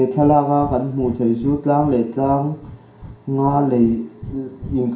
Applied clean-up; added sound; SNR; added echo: none; Breathing; 16 dB; reverberation time 0.5 s.